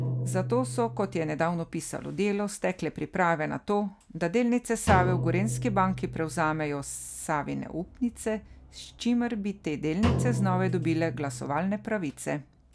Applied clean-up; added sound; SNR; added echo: none; Drum; 6 dB; none.